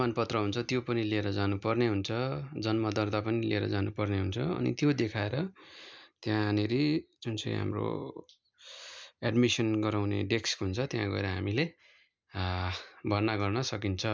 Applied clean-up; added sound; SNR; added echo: none; none; none; none.